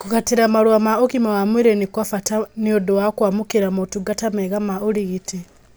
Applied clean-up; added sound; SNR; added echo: none; none; none; none.